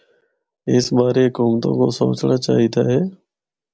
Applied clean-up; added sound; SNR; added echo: none; none; none; none.